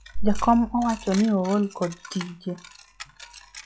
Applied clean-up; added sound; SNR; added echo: classical method log-MMSE.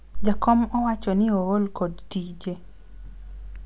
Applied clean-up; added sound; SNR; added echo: none; none; none; none.